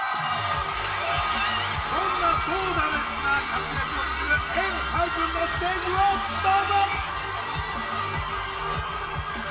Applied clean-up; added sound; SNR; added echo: none; none; none; reverberation time 1.4 s.